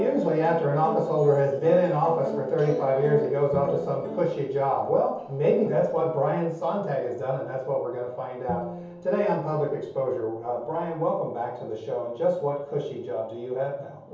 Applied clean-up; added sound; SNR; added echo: none; Bowed string instrument; 16 dB; reverberation time 0.7 s.